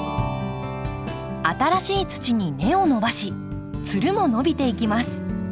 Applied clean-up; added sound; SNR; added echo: none; none; none; none.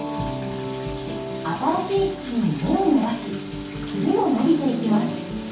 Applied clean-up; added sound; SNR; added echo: none; Bathtub (filling or washing); 18 dB; reverberation time 0.6 s.